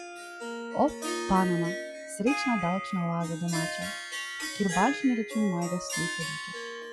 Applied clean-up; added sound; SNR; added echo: classical method log-MMSE.